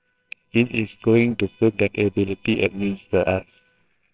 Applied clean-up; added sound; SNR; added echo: neural separator model SepFormer WHAMR!.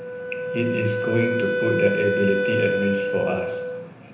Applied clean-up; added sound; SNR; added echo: none; Wind instrument, woodwind instrument; 0 dB; reverberation time 0.9 s.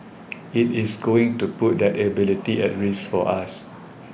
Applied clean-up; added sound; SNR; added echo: none; none; none; none.